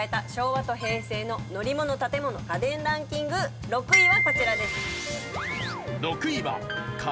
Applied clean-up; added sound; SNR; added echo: none; Glockenspiel; -2 dB; none.